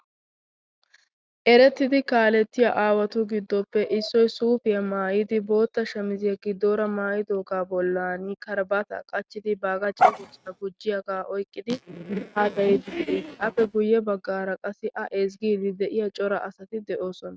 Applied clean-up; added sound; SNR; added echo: neural mask model RNNoise.